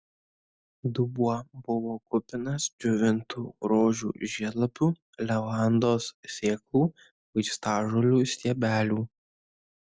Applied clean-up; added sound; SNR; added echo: none; none; none; none.